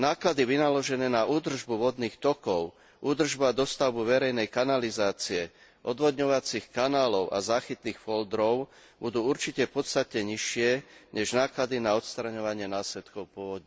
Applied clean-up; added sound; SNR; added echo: none; none; none; none.